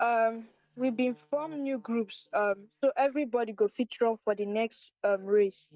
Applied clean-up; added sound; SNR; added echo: neural mask model DeepFilterNet 3.